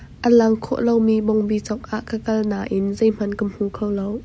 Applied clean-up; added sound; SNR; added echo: none; none; none; none.